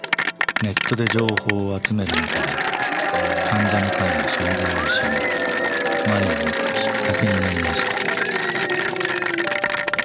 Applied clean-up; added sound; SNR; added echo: none; Applause / Cheering; -3 dB; none.